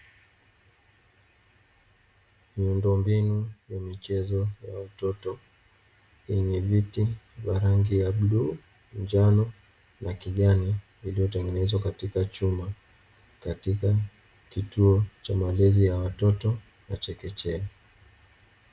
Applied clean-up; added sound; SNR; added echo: none; none; none; none.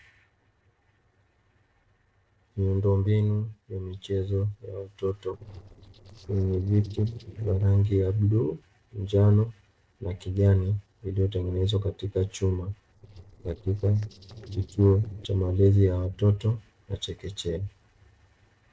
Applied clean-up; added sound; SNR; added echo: neural separator model SepFormer DNS4.